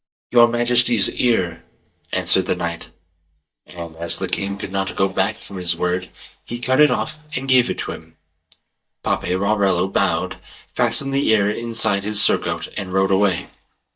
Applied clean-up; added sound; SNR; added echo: neural mask model DeepFilterNet 3.